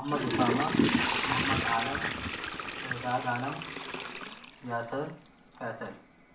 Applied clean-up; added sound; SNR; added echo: none; Toilet flush / Water; -3 dB; reverberation time 0.4 s.